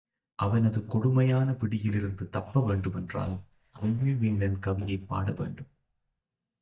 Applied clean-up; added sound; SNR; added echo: neural mask model DeepFilterNet 3.